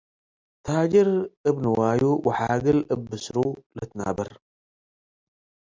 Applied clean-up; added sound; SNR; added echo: none; none; none; none.